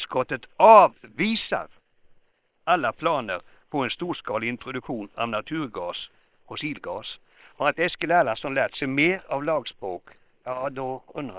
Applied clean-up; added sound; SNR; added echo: neural separator model SepFormer WHAM!.